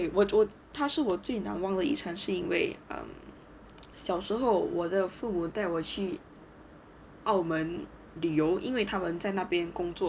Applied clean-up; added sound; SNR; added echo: none; none; none; none.